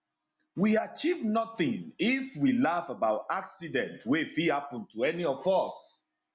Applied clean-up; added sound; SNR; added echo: none; none; none; none.